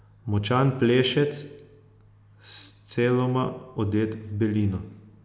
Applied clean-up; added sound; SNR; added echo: none; none; none; none.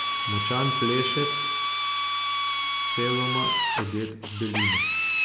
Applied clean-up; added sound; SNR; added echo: none; Drill; -4 dB; none.